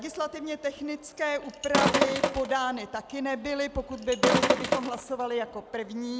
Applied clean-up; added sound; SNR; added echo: none; Sink (filling or washing); -3 dB; none.